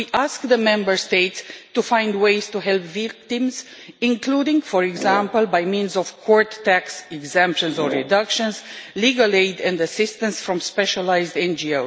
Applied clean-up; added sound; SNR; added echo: none; Brass instrument; 12 dB; none.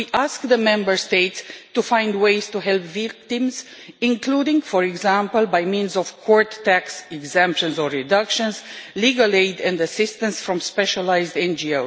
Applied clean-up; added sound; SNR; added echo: none; none; none; none.